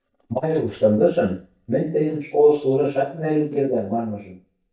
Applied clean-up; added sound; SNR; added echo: neural mask model DeepFilterNet 3.